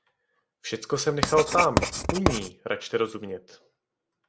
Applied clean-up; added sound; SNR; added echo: none; Writing; 1 dB; none.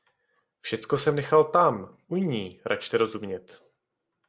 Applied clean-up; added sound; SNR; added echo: none; none; none; none.